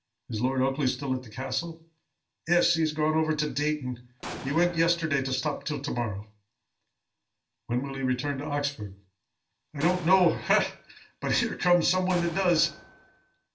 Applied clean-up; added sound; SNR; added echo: none; Explosion; 13 dB; reverberation time 0.3 s.